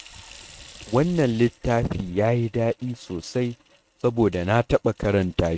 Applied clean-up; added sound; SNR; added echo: neural mask model RNNoise.